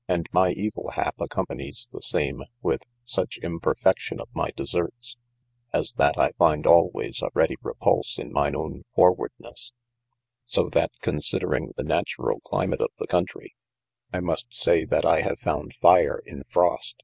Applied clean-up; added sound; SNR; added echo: none; none; none; none.